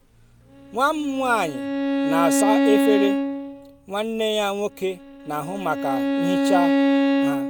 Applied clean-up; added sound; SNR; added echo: none; Bowed string instrument; -3 dB; none.